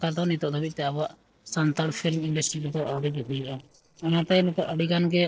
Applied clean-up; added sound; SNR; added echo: neural separator model SepFormer DNS4.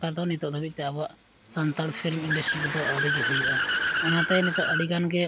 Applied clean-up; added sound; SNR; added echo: none; Accelerating, revving, vroom / Car; 1 dB; none.